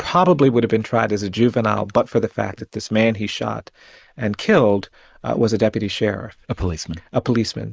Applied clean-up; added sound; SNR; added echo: neural mask model Resemble Enhance denoiser.